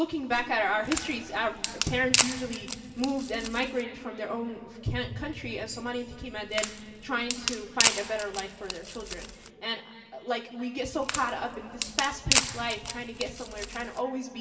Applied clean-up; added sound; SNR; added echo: none; Wood; 0 dB; reverberation time 2.8 s.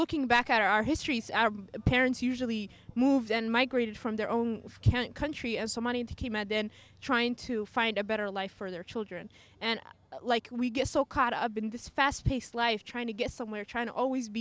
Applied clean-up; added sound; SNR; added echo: none; none; none; none.